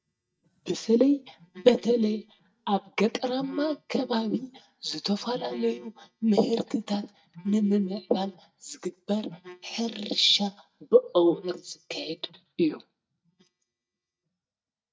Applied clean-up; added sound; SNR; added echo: neural mask model DeepFilterNet 3.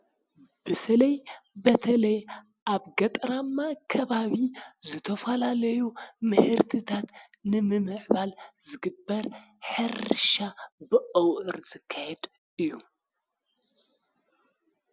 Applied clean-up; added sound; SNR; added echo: none; none; none; none.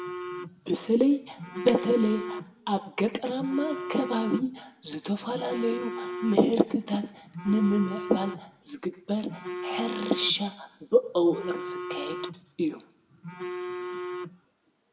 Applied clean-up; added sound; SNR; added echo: none; Telephone; 9 dB; reverberation time 0.6 s.